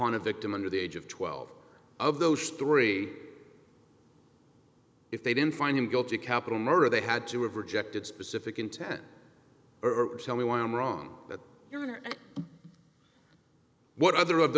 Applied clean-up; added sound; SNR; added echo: none; none; none; none.